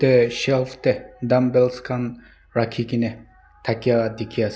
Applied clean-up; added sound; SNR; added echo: none; none; none; none.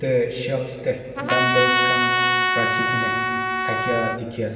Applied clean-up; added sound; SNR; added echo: none; Trumpet; -4 dB; reverberation time 2.6 s.